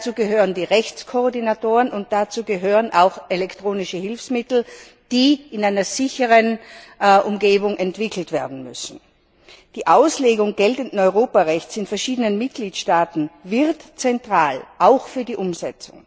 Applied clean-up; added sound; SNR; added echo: none; none; none; none.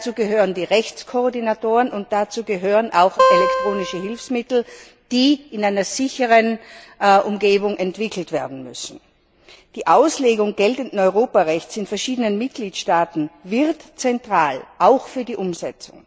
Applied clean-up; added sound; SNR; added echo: none; Acoustic guitar; -1 dB; none.